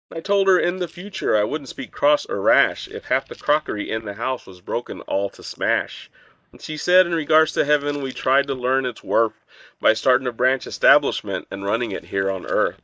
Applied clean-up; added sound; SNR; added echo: neural mask model DeepFilterNet 3.